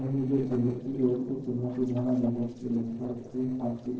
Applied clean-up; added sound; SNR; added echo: neural separator model SepFormer DNS4.